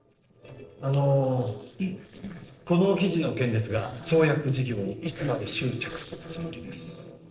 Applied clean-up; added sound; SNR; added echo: neural separator model SepFormer DNS4.